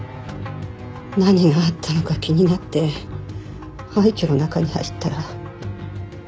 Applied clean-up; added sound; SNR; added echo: none; none; none; none.